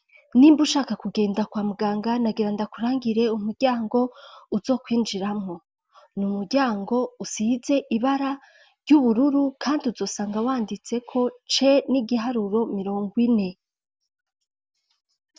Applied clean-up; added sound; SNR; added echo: none; none; none; none.